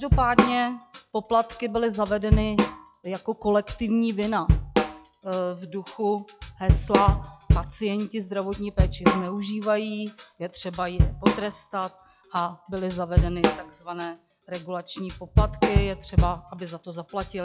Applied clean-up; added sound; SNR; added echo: classical method log-MMSE.